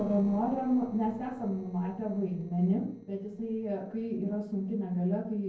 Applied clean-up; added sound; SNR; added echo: neural separator model SepFormer DNS4.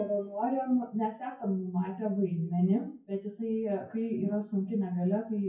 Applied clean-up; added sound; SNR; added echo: classical method WPE with log-MMSE.